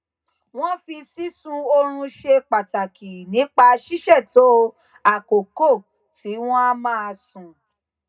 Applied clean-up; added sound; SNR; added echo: none; none; none; reverberation time 0.2 s.